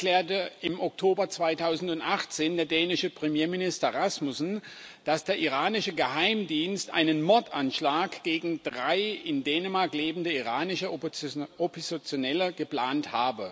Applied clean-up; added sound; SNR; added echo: none; none; none; none.